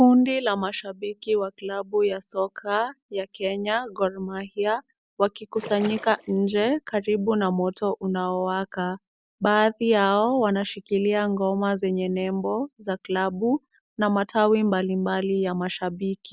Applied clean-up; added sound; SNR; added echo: none; Splash, splatter; 15 dB; none.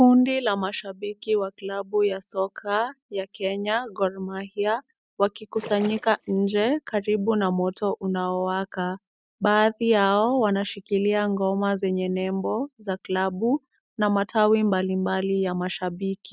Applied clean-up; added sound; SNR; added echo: neural mask model RNNoise.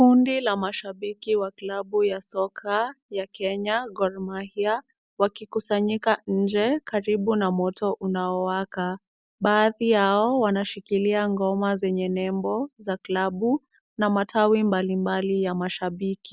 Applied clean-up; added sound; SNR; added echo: none; none; none; none.